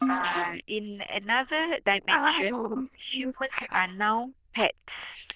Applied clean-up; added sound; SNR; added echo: neural diffusion model UNIVERSE++.